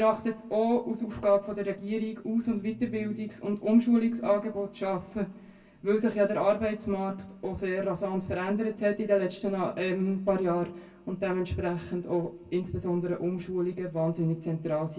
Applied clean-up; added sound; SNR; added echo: none; none; none; reverberation time 0.1 s.